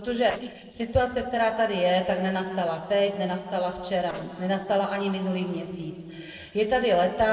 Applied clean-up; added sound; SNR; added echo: neural separator model SepFormer DNS4.